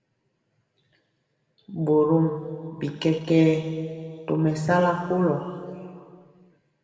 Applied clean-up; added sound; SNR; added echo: none; none; none; reverberation time 2.0 s.